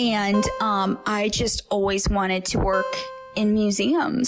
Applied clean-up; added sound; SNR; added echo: none; Acoustic guitar; 11 dB; none.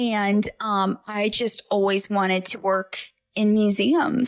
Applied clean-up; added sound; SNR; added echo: neural mask model DeepFilterNet 3.